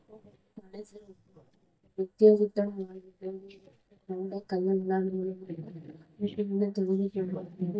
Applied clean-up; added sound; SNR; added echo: neural mask model DeepFilterNet 3.